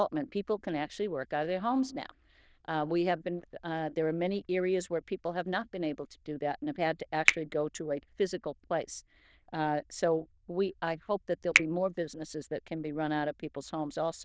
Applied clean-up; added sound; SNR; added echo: neural diffusion model UNIVERSE++.